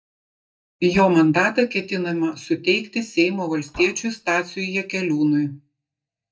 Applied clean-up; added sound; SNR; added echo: neural mask model DeepFilterNet 3.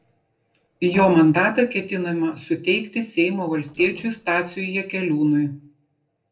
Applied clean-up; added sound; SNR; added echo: neural separator model SepFormer DNS4.